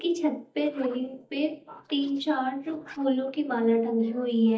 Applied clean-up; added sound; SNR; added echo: neural mask model DeepFilterNet 3.